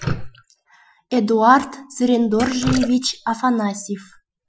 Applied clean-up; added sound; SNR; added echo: classical method Wiener filter.